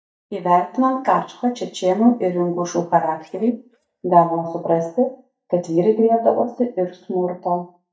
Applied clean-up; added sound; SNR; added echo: neural mask model DeepFilterNet 3.